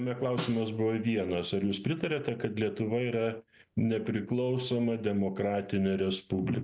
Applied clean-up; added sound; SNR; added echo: none; Snare drum; 15 dB; none.